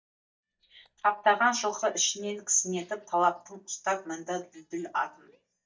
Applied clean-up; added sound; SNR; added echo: neural mask model DeepFilterNet 3.